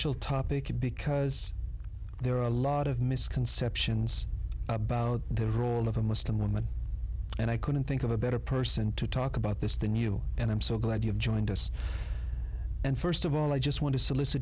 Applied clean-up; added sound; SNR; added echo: none; none; none; none.